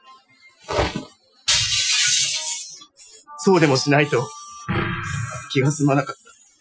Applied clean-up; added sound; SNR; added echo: classical method Wiener filter.